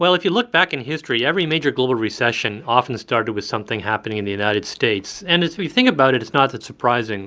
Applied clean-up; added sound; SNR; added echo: none; none; none; none.